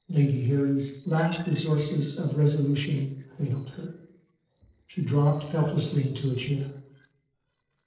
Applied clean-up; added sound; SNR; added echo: neural separator model SepFormer DNS4.